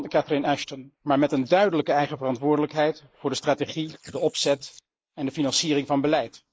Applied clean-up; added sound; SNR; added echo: neural mask model Resemble Enhance denoiser.